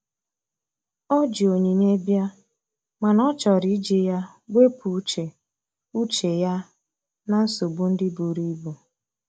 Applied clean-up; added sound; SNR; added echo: none; none; none; none.